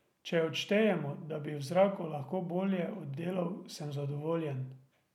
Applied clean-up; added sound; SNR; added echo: none; none; none; none.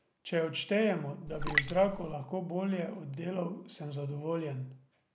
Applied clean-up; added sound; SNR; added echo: none; Raindrop; 0 dB; none.